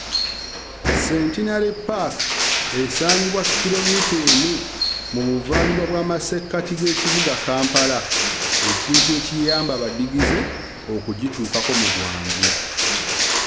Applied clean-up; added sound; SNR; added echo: none; Crushing; -1 dB; none.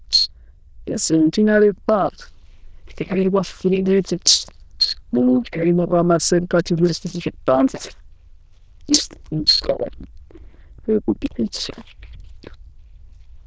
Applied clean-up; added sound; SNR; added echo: neural diffusion model UNIVERSE++.